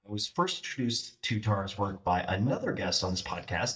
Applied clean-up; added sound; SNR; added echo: neural mask model DeepFilterNet 3.